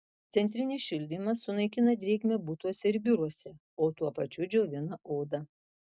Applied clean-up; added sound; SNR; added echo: none; none; none; none.